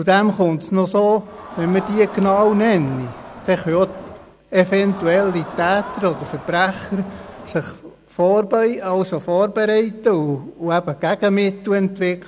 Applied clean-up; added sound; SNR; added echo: none; Crowd; 15 dB; none.